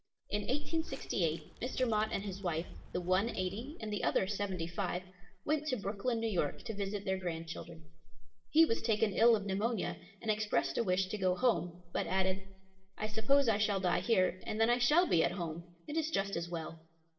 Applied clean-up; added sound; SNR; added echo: none; Walk, footsteps; 18 dB; reverberation time 0.7 s.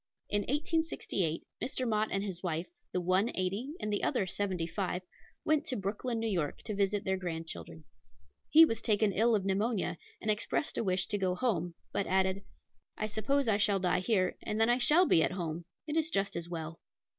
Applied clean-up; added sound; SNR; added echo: none; none; none; none.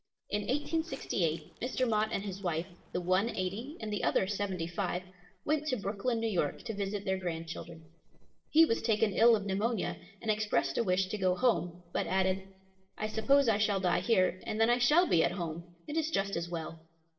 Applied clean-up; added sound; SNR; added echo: neural separator model SepFormer DNS4.